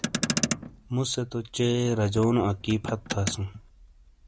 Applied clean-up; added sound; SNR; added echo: none; Motor vehicle (road); 6 dB; none.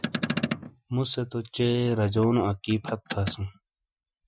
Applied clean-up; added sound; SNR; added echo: classical method Wiener filter.